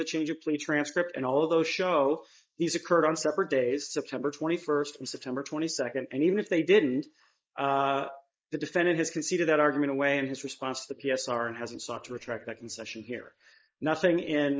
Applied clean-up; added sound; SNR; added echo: neural mask model Resemble Enhance denoiser.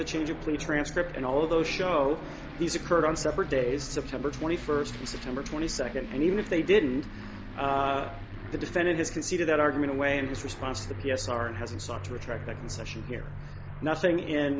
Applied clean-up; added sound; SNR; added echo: none; Aircraft; 11 dB; none.